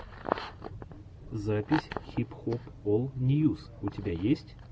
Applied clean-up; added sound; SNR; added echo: none; none; none; none.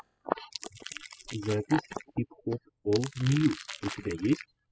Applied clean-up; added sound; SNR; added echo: classical method spectral subtraction.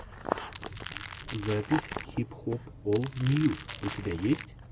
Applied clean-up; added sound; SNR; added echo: none; Crackle; 10 dB; none.